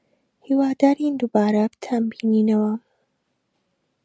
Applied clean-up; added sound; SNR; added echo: none; none; none; none.